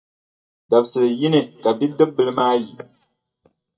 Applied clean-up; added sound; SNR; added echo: neural mask model DeepFilterNet 3.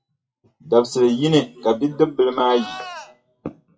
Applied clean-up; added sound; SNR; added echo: classical method WPE with log-MMSE.